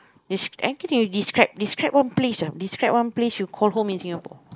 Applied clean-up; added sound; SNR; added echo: neural mask model Resemble Enhance denoiser.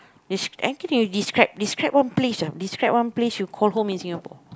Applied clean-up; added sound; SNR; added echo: none; none; none; none.